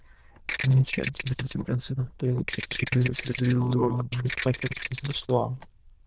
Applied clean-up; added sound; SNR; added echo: neural diffusion model UNIVERSE++.